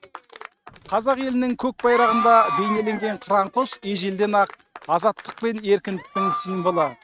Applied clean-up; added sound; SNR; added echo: neural mask model RNNoise.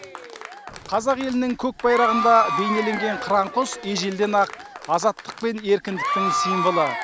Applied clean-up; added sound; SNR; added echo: none; Applause / Crowd / Cheering; 5 dB; none.